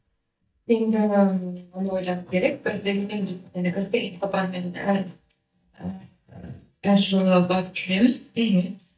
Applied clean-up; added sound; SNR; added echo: neural mask model DeepFilterNet 3.